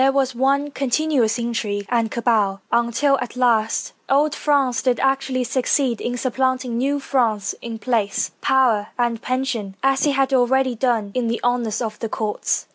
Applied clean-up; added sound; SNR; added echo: none; none; none; none.